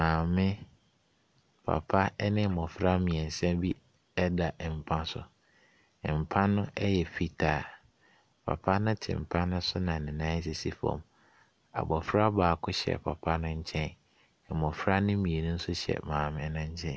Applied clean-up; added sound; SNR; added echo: none; none; none; none.